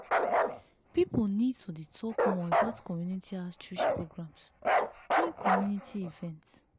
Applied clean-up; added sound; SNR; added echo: none; Bark; -3 dB; none.